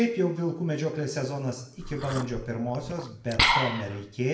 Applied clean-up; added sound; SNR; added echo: none; Liquid; 1 dB; reverberation time 0.6 s.